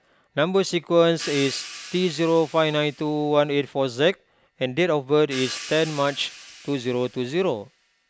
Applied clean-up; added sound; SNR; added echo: none; Crash cymbal / Hi-hat; 18 dB; none.